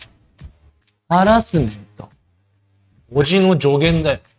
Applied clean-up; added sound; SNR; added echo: neural mask model RNNoise.